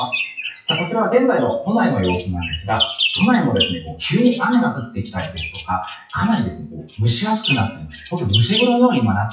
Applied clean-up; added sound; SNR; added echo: classical method WPE with log-MMSE.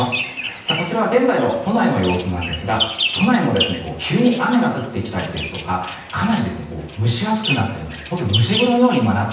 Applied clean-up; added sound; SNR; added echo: none; Bird vocalization, bird call, bird song; 9 dB; reverberation time 0.9 s.